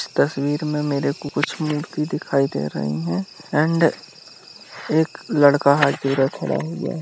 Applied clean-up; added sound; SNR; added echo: none; none; none; none.